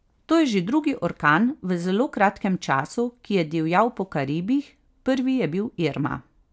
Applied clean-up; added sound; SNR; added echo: none; none; none; none.